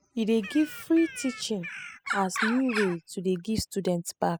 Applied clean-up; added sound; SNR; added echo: classical method spectral subtraction.